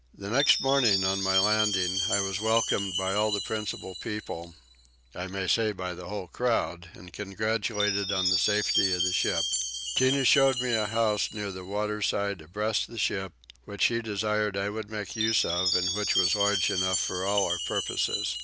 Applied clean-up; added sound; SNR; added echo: none; Chime; 3 dB; none.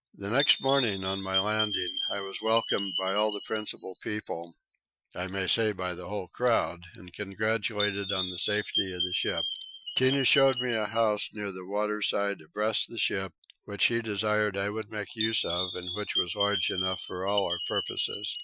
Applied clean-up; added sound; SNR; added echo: classical method Wiener filter.